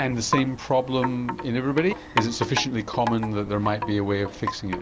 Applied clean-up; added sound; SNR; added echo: none; Wind chime; 7 dB; none.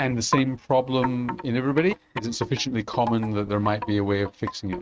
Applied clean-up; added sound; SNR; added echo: neural mask model RNNoise.